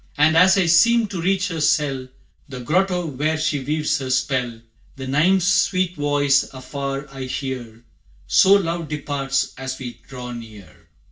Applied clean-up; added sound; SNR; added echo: none; none; none; reverberation time 0.1 s.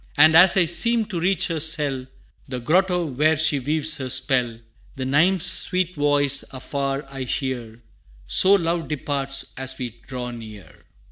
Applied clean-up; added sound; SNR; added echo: none; none; none; none.